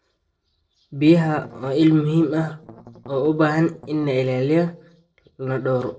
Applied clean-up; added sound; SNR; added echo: neural separator model SepFormer DNS4.